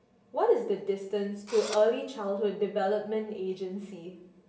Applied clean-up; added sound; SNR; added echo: none; Engine / Drill; 12 dB; reverberation time 0.7 s.